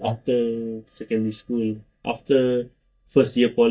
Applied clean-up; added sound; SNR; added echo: neural mask model DeepFilterNet 3.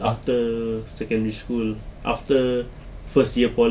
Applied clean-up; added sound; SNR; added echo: none; none; none; none.